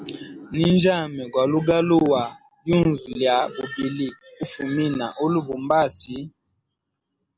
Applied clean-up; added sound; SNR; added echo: none; none; none; none.